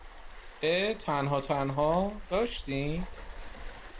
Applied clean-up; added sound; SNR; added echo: none; Waves, surf; 10 dB; none.